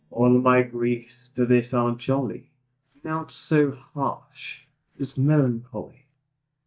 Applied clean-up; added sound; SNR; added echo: neural mask model DeepFilterNet 3.